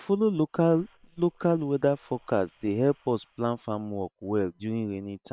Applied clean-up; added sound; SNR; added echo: neural separator model SepFormer WHAM!.